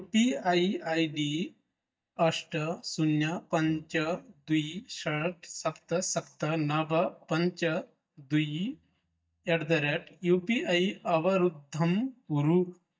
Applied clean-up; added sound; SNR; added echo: neural mask model DeepFilterNet 3.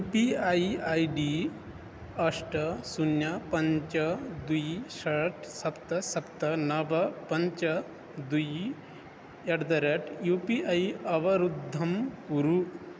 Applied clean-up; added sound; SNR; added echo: none; none; none; none.